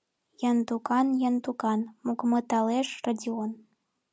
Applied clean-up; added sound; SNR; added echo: none; none; none; none.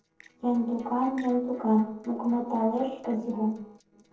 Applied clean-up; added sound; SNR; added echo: neural separator model SepFormer DNS4.